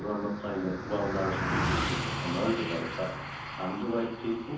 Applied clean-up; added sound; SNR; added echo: none; Car passing by; 2 dB; reverberation time 0.7 s.